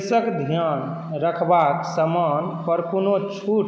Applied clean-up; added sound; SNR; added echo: none; none; none; none.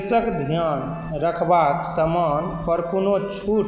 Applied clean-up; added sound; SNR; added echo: none; Thunder / Rain + Wind instrument, woodwind instrument; 18 dB; none.